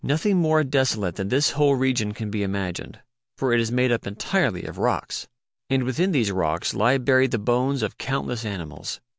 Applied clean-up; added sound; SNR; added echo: none; none; none; none.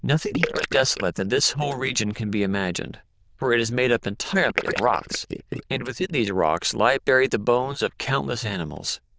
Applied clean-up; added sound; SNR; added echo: neural diffusion model UNIVERSE++.